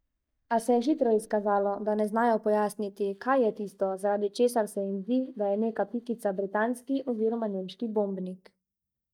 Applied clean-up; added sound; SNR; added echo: neural mask model DeepFilterNet 3.